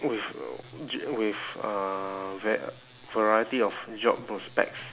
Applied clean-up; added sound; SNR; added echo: none; none; none; none.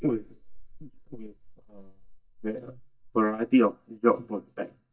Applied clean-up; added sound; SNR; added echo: neural mask model DeepFilterNet 3.